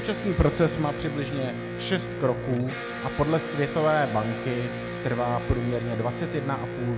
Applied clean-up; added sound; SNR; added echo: none; Electric guitar; 6 dB; none.